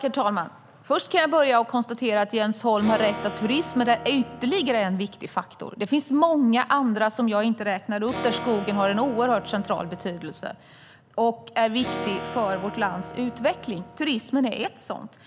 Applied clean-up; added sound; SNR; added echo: none; Acoustic guitar / Strum; 12 dB; none.